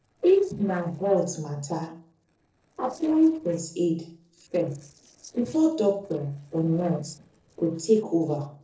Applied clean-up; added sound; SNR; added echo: neural separator model SepFormer DNS4.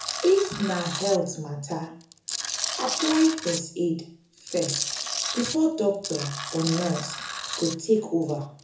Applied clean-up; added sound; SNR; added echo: none; Tools; 7 dB; reverberation time 0.6 s.